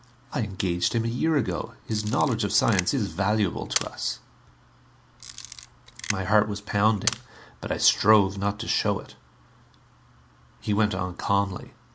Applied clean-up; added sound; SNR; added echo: none; Camera; 10 dB; none.